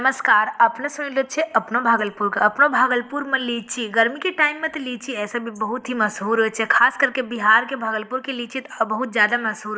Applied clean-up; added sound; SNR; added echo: neural mask model Resemble Enhance denoiser.